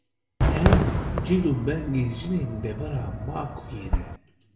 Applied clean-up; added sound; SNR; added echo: none; Fireworks; -2 dB; reverberation time 1.0 s.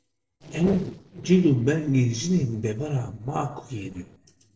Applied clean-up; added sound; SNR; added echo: neural separator model SepFormer DNS4.